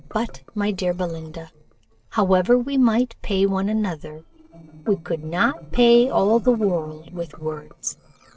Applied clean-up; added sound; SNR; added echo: neural separator model SepFormer DNS4.